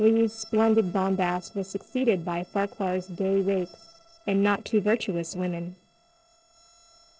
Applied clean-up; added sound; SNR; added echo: neural separator model SepFormer DNS4.